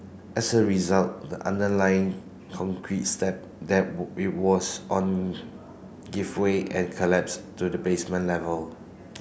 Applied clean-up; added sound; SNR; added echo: none; none; none; none.